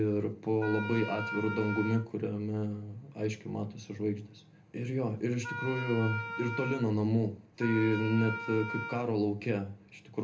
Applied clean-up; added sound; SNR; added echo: none; Wind instrument, woodwind instrument; 8 dB; reverberation time 0.3 s.